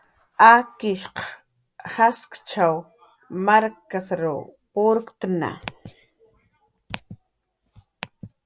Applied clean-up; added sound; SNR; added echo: none; none; none; none.